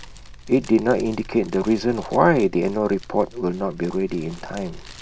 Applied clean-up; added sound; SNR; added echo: none; Fire; 17 dB; none.